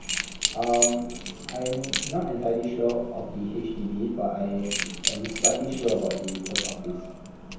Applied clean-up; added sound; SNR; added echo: none; Keys jangling; 3 dB; reverberation time 0.9 s.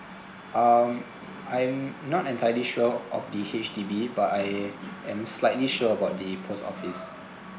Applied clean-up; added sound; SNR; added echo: none; none; none; none.